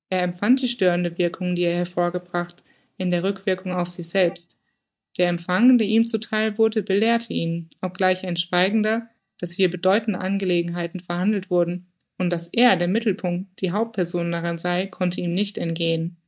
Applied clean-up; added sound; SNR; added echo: neural mask model DeepFilterNet 3.